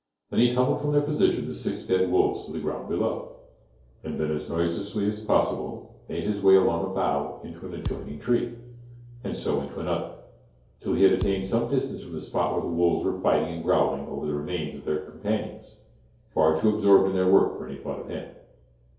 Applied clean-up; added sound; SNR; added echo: none; Thump, thud; 11 dB; reverberation time 2.4 s.